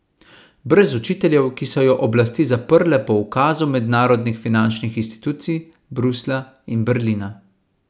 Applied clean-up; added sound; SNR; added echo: none; none; none; none.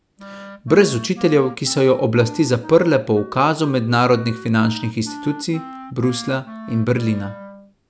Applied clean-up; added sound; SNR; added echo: none; Wind instrument, woodwind instrument; 17 dB; none.